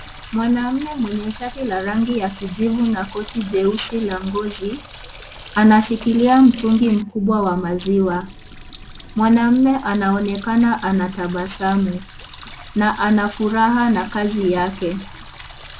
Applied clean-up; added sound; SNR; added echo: none; Water tap, faucet; 16 dB; none.